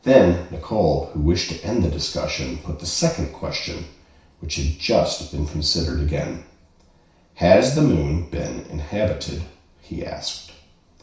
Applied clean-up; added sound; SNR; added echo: none; none; none; reverberation time 0.6 s.